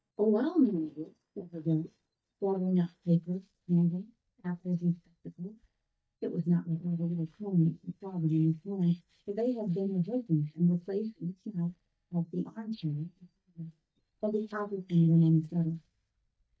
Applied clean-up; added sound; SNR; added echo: neural mask model DeepFilterNet 3.